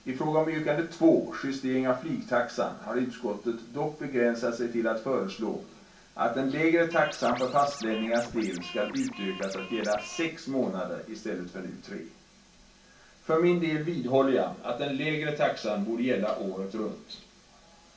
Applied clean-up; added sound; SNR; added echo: none; Scratching (performance technique); 13 dB; reverberation time 0.3 s.